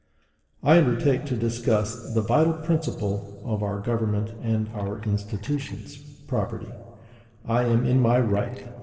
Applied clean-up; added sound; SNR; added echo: neural separator model SepFormer DNS4.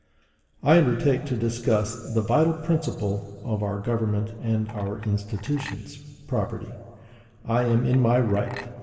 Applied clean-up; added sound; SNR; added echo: none; Chink, clink; 19 dB; reverberation time 2.1 s.